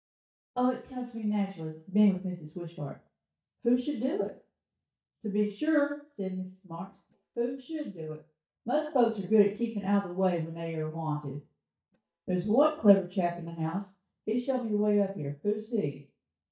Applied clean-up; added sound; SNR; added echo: neural mask model DeepFilterNet 3.